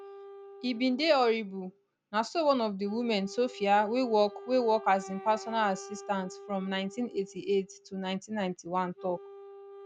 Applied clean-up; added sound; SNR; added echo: none; Wind instrument, woodwind instrument; 18 dB; none.